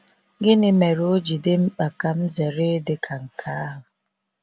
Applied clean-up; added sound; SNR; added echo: none; none; none; none.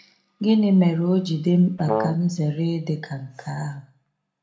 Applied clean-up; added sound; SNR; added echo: none; Brass instrument; 4 dB; reverberation time 0.3 s.